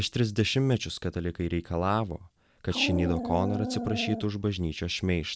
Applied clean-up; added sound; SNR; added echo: none; Dog; 4 dB; none.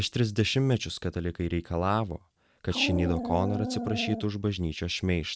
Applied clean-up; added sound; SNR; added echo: neural mask model RNNoise.